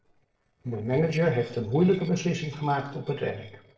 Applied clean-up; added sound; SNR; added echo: neural separator model SepFormer DNS4.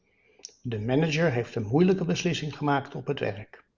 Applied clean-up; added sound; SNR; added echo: none; none; none; none.